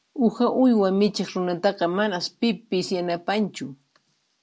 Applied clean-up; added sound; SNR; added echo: none; none; none; none.